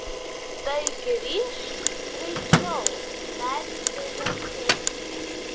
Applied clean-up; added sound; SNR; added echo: none; Microwave oven + Camera; -5 dB; none.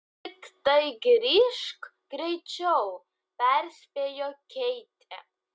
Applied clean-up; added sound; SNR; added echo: none; none; none; none.